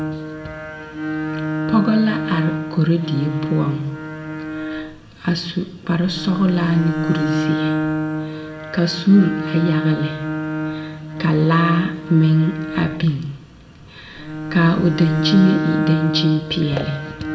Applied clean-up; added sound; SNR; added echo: none; Bowed string instrument; 5 dB; reverberation time 0.9 s.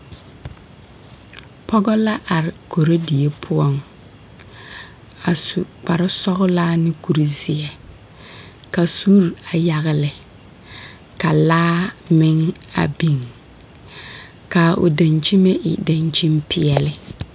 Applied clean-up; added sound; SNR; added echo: none; none; none; none.